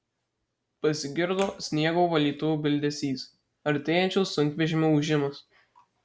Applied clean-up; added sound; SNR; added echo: none; none; none; none.